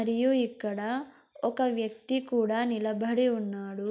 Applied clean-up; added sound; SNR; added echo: none; none; none; none.